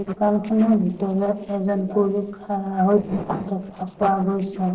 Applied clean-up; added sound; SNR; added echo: neural separator model SepFormer DNS4.